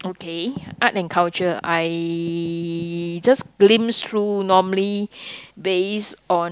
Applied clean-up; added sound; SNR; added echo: none; none; none; none.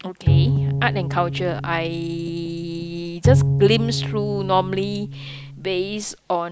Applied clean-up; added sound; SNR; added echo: none; Bowed string instrument; -1 dB; none.